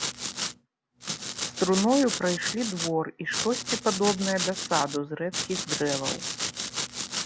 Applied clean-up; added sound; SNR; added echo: none; Domestic sounds, home sounds; 4 dB; none.